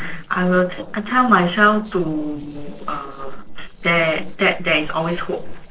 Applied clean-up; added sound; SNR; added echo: neural separator model SepFormer DNS4.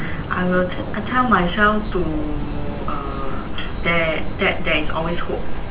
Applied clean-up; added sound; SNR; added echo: none; Train; 5 dB; reverberation time 0.3 s.